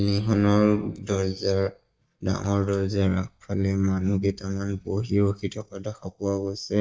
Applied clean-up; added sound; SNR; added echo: neural mask model DeepFilterNet 3.